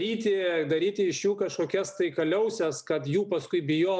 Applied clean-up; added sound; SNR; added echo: none; none; none; none.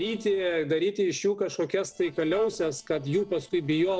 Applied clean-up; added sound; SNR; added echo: neural separator model SepFormer DNS4.